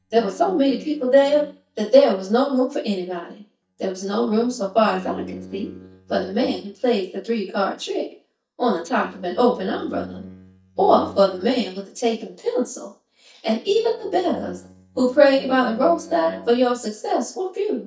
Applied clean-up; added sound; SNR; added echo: neural mask model DeepFilterNet 3.